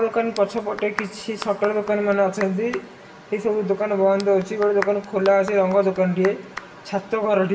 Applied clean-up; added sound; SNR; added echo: none; Clapping; 16 dB; reverberation time 1.0 s.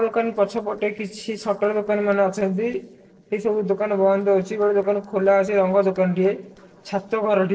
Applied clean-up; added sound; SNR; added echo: neural separator model SepFormer DNS4.